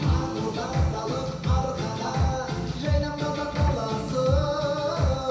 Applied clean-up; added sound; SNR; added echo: none; Bowed string instrument; 19 dB; reverberation time 1.0 s.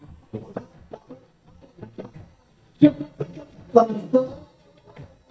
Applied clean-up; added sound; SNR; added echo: neural mask model DeepFilterNet 3.